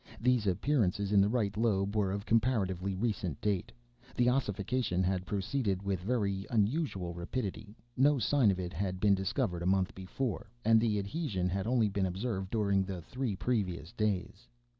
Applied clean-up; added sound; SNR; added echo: none; none; none; none.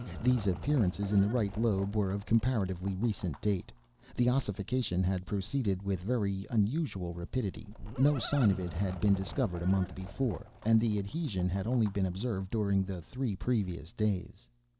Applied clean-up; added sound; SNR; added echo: none; Bird + Livestock, farm animals, working animals; 17 dB; none.